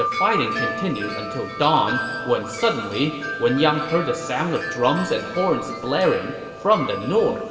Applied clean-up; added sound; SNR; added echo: none; Wind chime; 7 dB; reverberation time 2.8 s.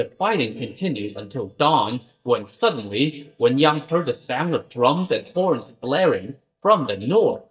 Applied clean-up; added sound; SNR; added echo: neural mask model DeepFilterNet 3.